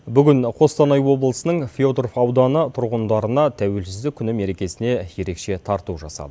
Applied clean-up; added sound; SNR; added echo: none; none; none; none.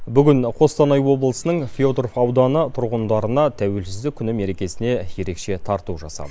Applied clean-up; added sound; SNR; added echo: neural mask model Resemble Enhance denoiser.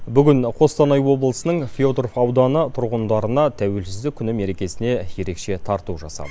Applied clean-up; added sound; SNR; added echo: none; Gull, seagull / Fowl; 13 dB; none.